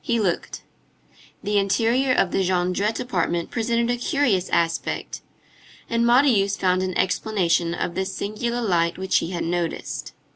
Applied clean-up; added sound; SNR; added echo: none; none; none; none.